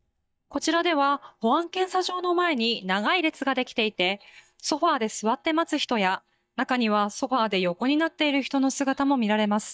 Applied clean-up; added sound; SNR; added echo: neural mask model DeepFilterNet 3.